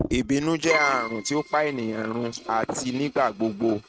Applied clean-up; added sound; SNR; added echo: neural mask model RNNoise.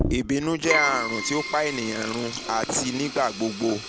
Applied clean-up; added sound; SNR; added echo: none; Keyboard (musical) + Sink (filling or washing); 4 dB; none.